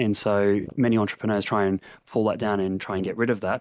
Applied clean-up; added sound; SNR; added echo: neural mask model DeepFilterNet 3.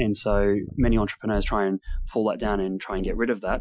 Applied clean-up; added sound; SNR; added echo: classical method Wiener filter.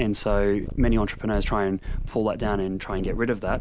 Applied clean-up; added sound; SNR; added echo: none; Purr; 4 dB; none.